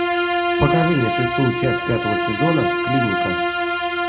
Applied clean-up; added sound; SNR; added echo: none; Bowed string instrument; -2 dB; reverberation time 0.2 s.